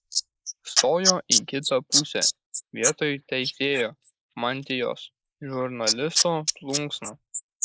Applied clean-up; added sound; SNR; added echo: neural mask model Resemble Enhance denoiser.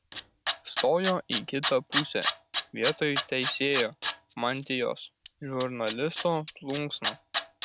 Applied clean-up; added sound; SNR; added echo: none; Tools; -4 dB; none.